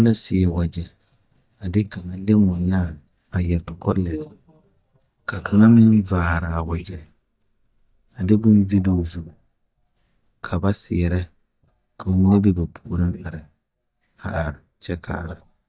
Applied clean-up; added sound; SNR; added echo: neural mask model DeepFilterNet 3.